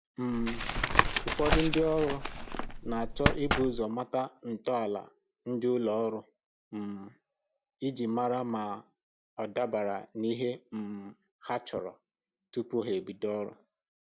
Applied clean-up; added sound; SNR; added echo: none; Tap; -3 dB; none.